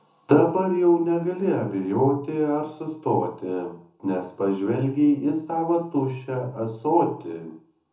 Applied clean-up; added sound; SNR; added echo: none; none; none; reverberation time 0.6 s.